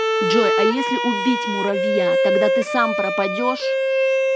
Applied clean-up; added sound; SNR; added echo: none; Bowed string instrument; -4 dB; none.